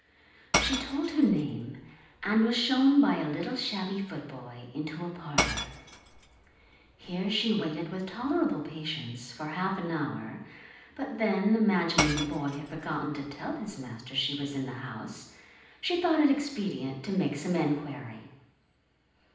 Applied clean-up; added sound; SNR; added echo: none; Shatter / Crushing; 6 dB; reverberation time 0.9 s.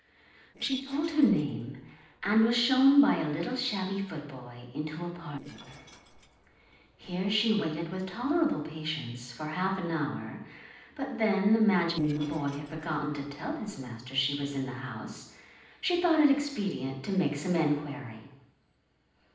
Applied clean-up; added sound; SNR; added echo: neural separator model SepFormer DNS4.